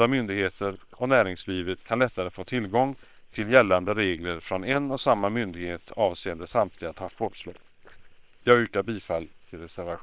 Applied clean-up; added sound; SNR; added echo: neural separator model SepFormer WHAM!.